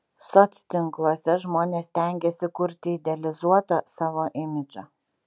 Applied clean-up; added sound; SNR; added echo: none; none; none; none.